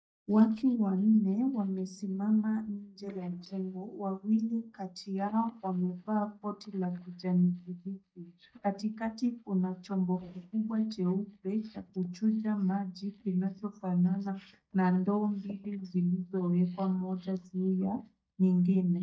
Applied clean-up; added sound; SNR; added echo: neural mask model DeepFilterNet 3.